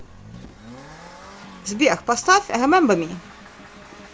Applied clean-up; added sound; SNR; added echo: none; Accelerating, revving, vroom; 20 dB; none.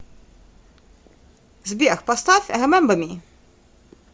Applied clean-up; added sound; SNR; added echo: none; none; none; none.